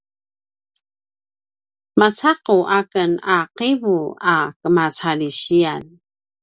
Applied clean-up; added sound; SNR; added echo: none; none; none; none.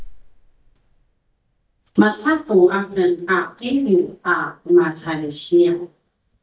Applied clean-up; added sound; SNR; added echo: neural mask model DeepFilterNet 3.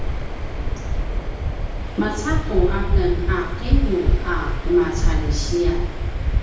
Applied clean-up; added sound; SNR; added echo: none; Waves, surf; -4 dB; reverberation time 0.9 s.